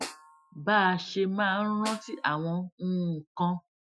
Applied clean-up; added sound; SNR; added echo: classical method Wiener filter.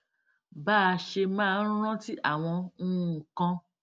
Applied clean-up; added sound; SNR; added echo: none; none; none; none.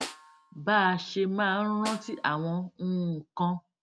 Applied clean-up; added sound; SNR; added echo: none; Snare drum; 16 dB; none.